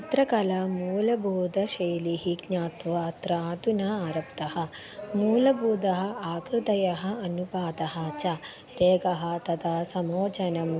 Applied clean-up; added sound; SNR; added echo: none; none; none; none.